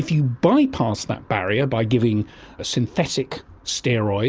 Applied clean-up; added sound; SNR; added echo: none; none; none; none.